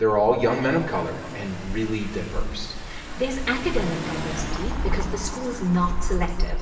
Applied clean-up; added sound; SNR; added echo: none; Engine / Car; 2 dB; reverberation time 2.4 s.